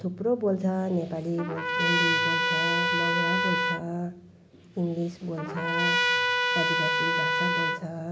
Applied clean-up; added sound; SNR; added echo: none; Trumpet; -3 dB; none.